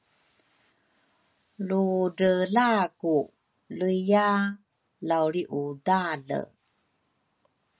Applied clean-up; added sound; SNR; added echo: none; none; none; none.